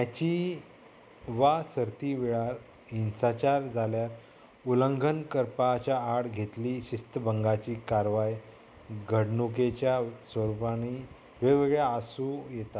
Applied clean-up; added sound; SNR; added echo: none; none; none; none.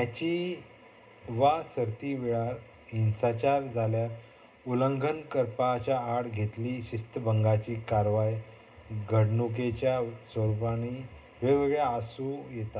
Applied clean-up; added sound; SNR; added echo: none; none; none; reverberation time 0.2 s.